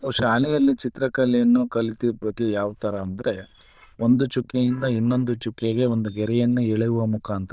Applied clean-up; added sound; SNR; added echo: neural diffusion model UNIVERSE++.